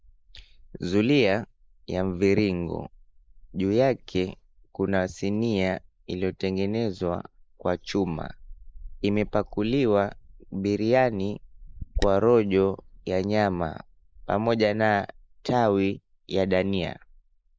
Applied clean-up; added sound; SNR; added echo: neural mask model Resemble Enhance denoiser.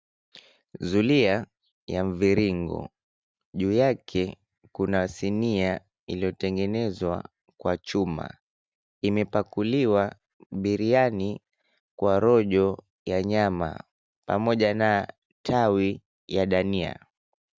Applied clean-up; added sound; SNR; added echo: none; none; none; none.